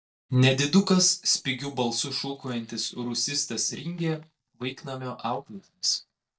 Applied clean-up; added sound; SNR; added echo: neural mask model DeepFilterNet 3.